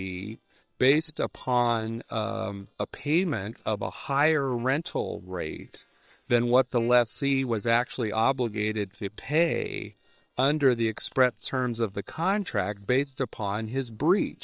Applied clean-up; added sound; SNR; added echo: neural separator model SepFormer WHAM!.